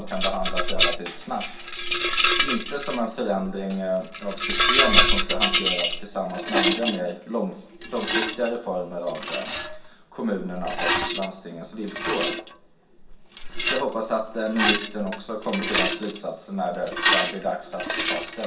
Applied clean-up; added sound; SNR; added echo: none; Rattle; -3 dB; reverberation time 0.3 s.